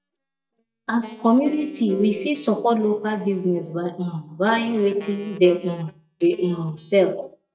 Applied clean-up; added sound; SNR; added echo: neural mask model DeepFilterNet 3.